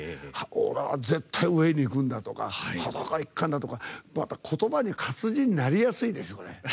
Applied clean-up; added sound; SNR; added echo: none; none; none; none.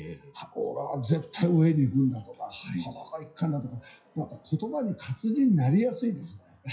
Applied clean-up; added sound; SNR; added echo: classical method WPE with log-MMSE.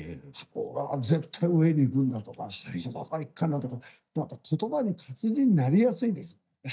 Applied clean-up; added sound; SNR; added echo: neural mask model DeepFilterNet 3.